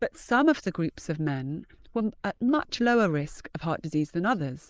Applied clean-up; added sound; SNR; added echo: neural mask model Resemble Enhance denoiser.